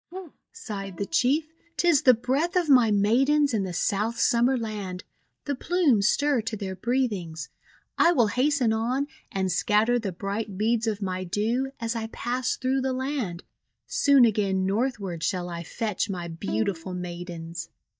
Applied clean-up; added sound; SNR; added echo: neural mask model DeepFilterNet 3.